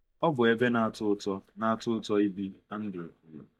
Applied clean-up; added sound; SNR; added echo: neural mask model DeepFilterNet 3.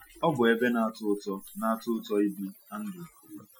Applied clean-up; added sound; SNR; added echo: classical method Wiener filter.